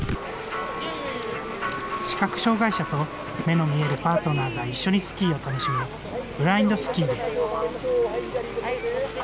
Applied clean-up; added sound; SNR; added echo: none; Wind instrument, woodwind instrument; 16 dB; none.